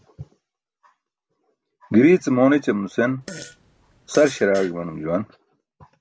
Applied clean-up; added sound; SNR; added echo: none; Fart; 17 dB; none.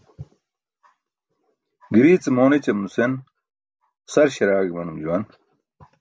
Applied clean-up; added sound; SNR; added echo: none; none; none; none.